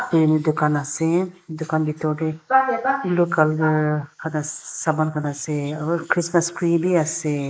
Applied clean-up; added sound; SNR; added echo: neural mask model Resemble Enhance denoiser.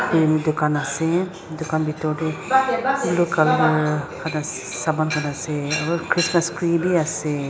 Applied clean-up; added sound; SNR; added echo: none; none; none; none.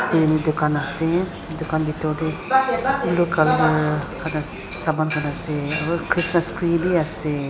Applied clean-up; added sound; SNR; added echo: none; Boat, Water vehicle; 14 dB; none.